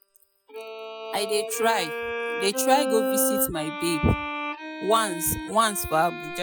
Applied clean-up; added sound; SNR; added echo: classical method Wiener filter.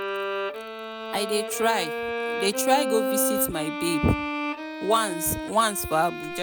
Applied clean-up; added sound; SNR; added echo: none; Bowed string instrument; 3 dB; none.